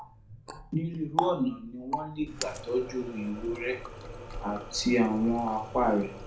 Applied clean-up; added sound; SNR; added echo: none; Water tap, faucet; 8 dB; reverberation time 0.4 s.